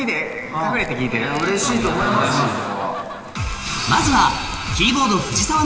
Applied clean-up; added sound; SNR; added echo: none; Tearing; 19 dB; reverberation time 1.9 s.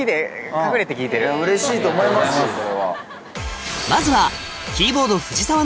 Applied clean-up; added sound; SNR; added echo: none; none; none; none.